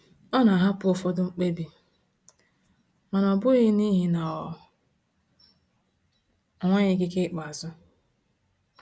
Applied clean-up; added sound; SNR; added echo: none; none; none; none.